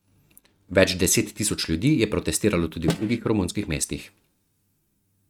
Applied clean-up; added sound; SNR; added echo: neural mask model RNNoise.